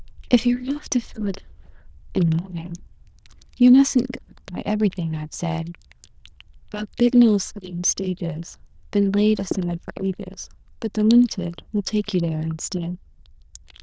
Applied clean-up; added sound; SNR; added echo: neural diffusion model UNIVERSE++.